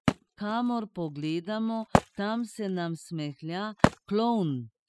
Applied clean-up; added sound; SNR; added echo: classical method spectral subtraction.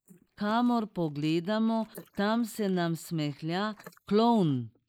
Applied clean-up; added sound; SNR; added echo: neural mask model Resemble Enhance denoiser.